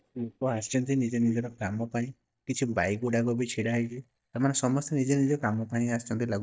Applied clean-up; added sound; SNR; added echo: neural mask model DeepFilterNet 3.